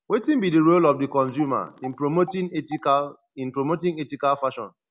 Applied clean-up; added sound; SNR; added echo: none; Telephone; 19 dB; none.